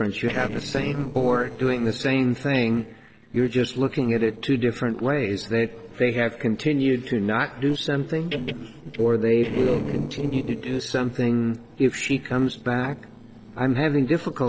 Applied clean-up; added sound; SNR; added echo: neural separator model SepFormer DNS4.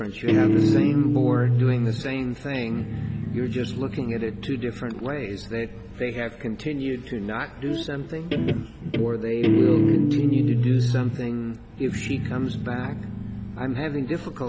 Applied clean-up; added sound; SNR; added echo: none; Guitar; -3 dB; none.